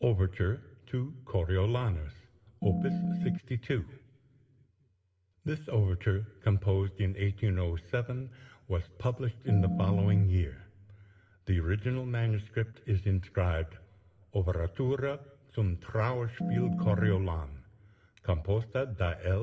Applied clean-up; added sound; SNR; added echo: none; Organ; -1 dB; reverberation time 1.3 s.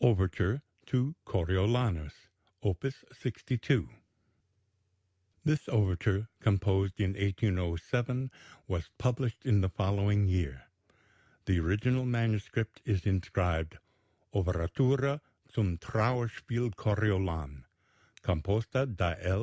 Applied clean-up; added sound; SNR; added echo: none; none; none; none.